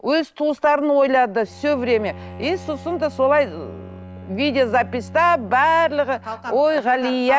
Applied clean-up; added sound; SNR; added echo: none; Bowed string instrument; 19 dB; none.